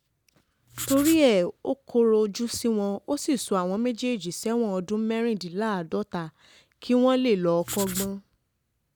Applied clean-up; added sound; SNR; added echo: none; Writing; 9 dB; none.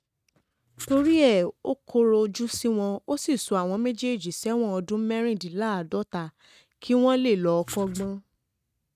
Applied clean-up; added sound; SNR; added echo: neural mask model RNNoise.